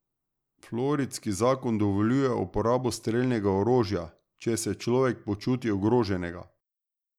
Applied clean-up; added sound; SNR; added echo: none; none; none; none.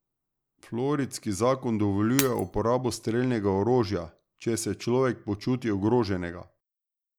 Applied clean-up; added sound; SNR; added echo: none; Shatter; 11 dB; none.